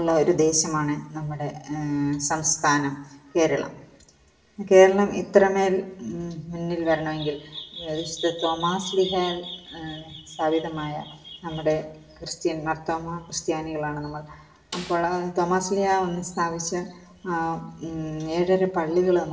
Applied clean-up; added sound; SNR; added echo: none; Snare drum; 17 dB; reverberation time 0.6 s.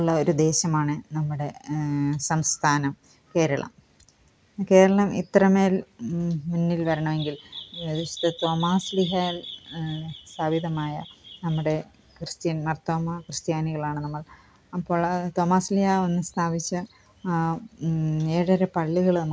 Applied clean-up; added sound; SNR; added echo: none; none; none; none.